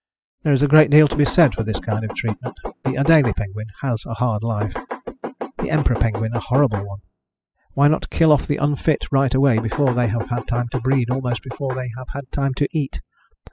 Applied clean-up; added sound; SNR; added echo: classical method spectral subtraction.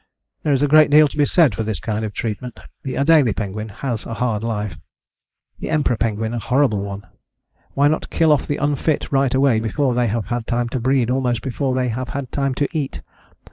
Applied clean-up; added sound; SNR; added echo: neural mask model Resemble Enhance denoiser.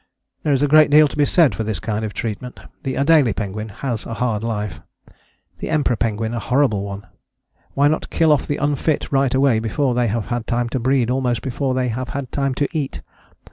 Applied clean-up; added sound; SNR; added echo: none; none; none; none.